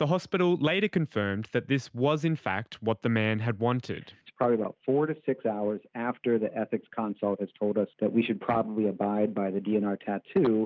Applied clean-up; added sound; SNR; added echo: none; none; none; none.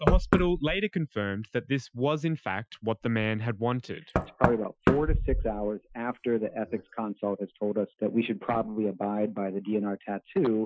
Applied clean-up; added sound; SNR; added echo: classical method Wiener filter.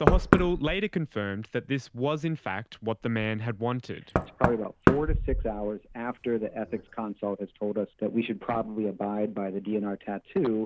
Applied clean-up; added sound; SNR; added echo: none; Knock; 2 dB; none.